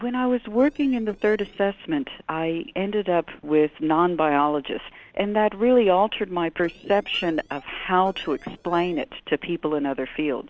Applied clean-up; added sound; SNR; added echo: neural separator model SepFormer DNS4.